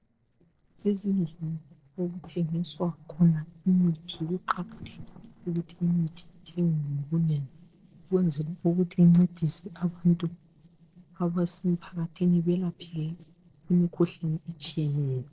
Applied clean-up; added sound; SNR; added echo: neural separator model SepFormer DNS4.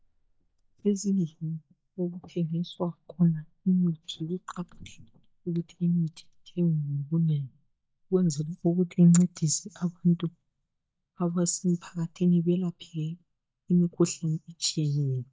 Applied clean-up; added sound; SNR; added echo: neural mask model DeepFilterNet 3.